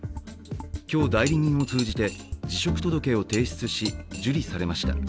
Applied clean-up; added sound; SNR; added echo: none; Drum kit + Cutlery, silverware / Dishes, pots, and pans; 12 dB; none.